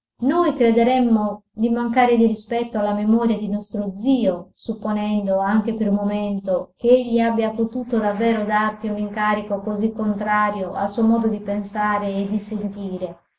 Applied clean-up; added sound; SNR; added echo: none; none; none; none.